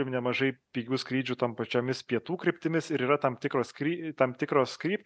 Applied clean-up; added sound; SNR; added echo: none; none; none; none.